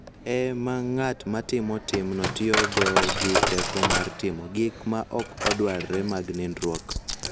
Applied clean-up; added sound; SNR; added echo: none; Coin (dropping); -1 dB; none.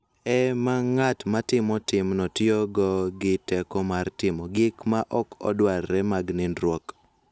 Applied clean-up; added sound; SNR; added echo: none; none; none; none.